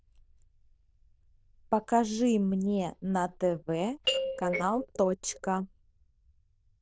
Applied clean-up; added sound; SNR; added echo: neural diffusion model UNIVERSE++.